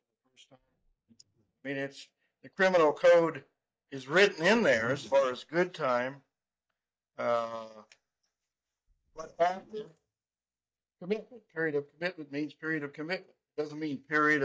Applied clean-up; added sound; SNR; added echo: neural mask model DeepFilterNet 3.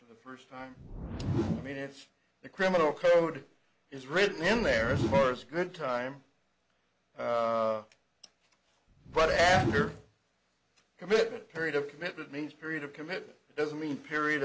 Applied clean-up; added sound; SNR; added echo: none; Whoosh, swoosh, swish; 6 dB; none.